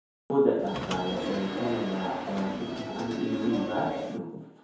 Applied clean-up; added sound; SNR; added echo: none; Subway, metro, underground / Sliding door; 5 dB; reverberation time 0.9 s.